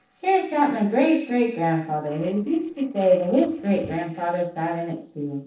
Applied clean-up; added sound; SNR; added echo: neural separator model SepFormer DNS4.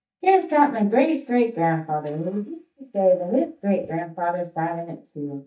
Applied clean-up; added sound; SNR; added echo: neural mask model DeepFilterNet 3.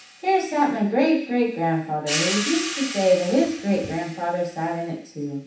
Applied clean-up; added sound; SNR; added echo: none; Hi-hat; 10 dB; reverberation time 0.7 s.